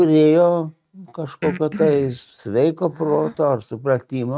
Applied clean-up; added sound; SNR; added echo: neural mask model RNNoise.